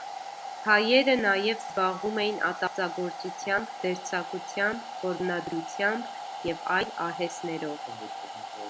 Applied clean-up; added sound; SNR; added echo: none; Domestic sounds, home sounds; 9 dB; none.